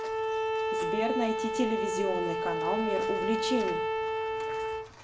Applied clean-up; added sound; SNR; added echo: none; Bowed string instrument; -3 dB; reverberation time 0.3 s.